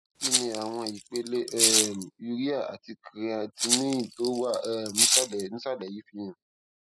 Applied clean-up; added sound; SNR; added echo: classical method spectral subtraction.